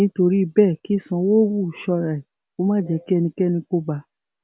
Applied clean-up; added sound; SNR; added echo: none; none; none; none.